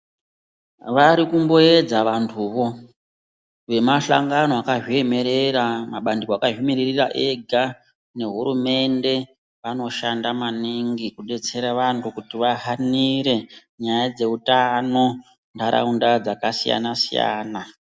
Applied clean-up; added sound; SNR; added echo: none; none; none; none.